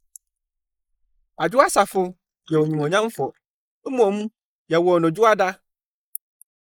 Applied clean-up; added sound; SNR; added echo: neural mask model Resemble Enhance denoiser.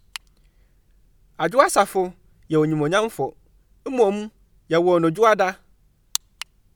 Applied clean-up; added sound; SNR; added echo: none; none; none; none.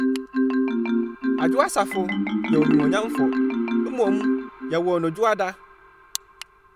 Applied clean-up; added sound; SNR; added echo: none; Marimba, xylophone; -2 dB; none.